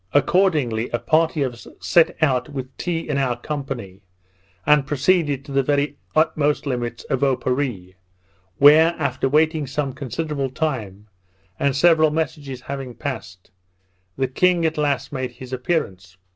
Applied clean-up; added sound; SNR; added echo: none; none; none; none.